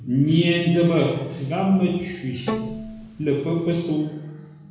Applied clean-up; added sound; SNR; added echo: none; Bowed string instrument; 10 dB; reverberation time 1.0 s.